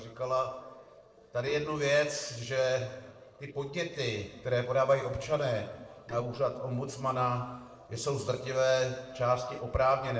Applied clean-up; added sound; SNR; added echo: neural separator model SepFormer DNS4.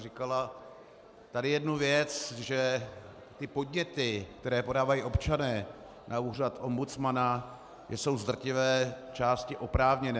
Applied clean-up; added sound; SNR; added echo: none; none; none; none.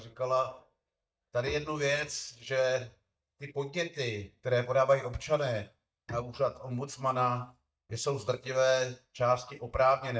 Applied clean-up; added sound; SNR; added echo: neural mask model DeepFilterNet 3.